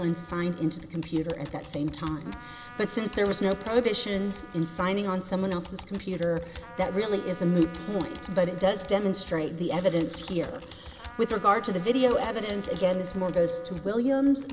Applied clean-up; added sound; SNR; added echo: none; Trumpet + Computer keyboard; 18 dB; none.